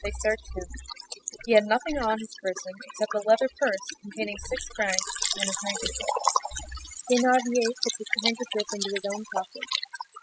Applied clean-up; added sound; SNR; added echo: classical method spectral subtraction.